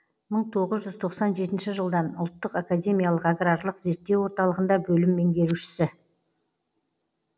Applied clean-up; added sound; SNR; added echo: none; none; none; none.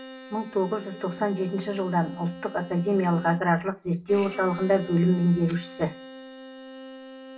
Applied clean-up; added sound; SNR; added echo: none; Bowed string instrument; 16 dB; reverberation time 0.2 s.